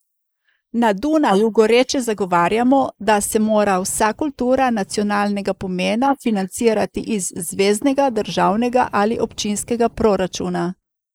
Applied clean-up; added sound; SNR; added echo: neural mask model Resemble Enhance denoiser.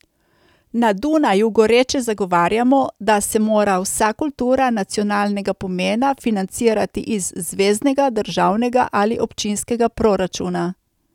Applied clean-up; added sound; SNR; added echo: none; none; none; none.